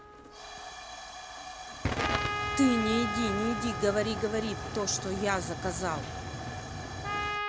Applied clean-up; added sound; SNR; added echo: none; Trumpet + Tick / Hiss / Explosion / Fire; 2 dB; none.